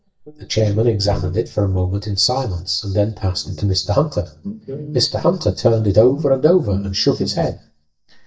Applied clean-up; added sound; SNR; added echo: neural mask model DeepFilterNet 3.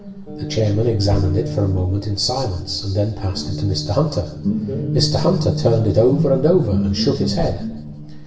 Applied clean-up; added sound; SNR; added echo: none; Guitar; 6 dB; reverberation time 1.0 s.